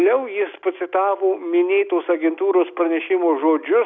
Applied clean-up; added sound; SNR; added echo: none; none; none; none.